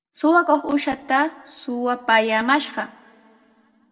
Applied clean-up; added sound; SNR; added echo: none; none; none; reverberation time 1.0 s.